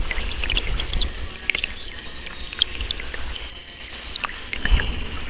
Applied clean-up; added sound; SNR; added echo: neural separator model SepFormer WHAMR!.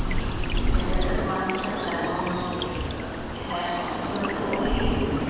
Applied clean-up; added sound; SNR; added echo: none; Stream / Bird vocalization, bird call, bird song; -4 dB; reverberation time 2.1 s.